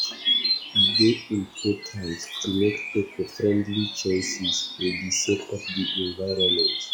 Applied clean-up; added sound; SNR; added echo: classical method log-MMSE.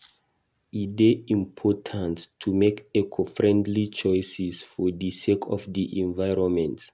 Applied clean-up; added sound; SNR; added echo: none; none; none; none.